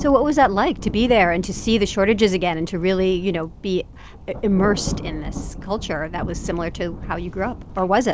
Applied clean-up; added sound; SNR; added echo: none; Thunder; 11 dB; none.